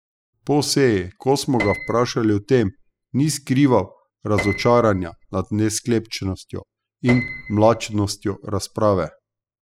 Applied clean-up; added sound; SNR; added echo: classical method spectral subtraction.